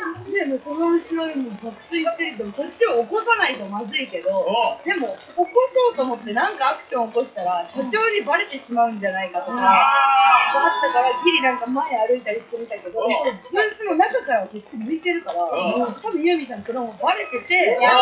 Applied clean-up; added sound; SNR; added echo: classical method WPE with log-MMSE.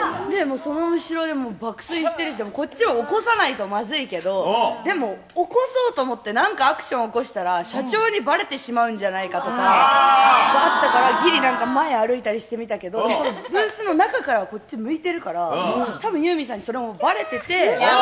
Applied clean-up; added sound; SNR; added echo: none; none; none; none.